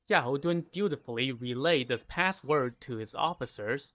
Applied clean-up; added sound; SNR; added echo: neural mask model DeepFilterNet 3.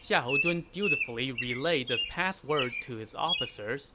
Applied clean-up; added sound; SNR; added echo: none; Bird vocalization, bird call, bird song; 3 dB; none.